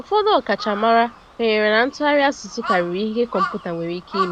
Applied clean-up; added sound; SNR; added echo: none; Crow; 11 dB; none.